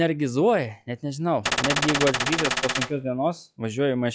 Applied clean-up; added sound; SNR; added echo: classical method log-MMSE.